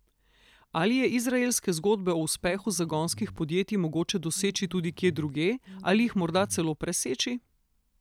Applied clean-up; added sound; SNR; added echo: none; Bass guitar; 18 dB; none.